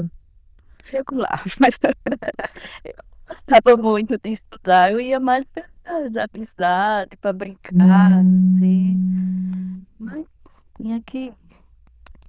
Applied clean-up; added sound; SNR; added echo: neural diffusion model UNIVERSE++.